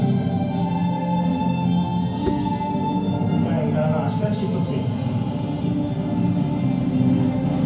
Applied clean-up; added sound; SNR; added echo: none; Bowed string instrument; 14 dB; reverberation time 0.9 s.